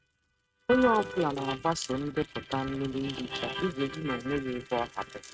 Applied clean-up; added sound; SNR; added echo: neural mask model RNNoise.